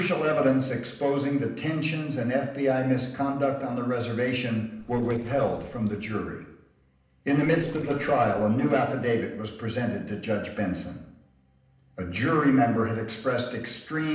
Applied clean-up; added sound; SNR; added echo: neural separator model SepFormer DNS4.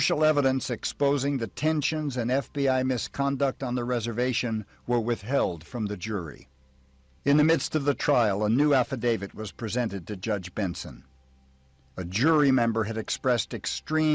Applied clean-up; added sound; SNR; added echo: none; none; none; none.